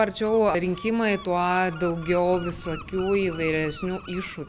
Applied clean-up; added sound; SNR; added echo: none; Gull, seagull; 15 dB; none.